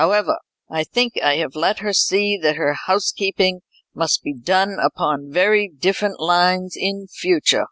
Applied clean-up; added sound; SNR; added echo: none; none; none; none.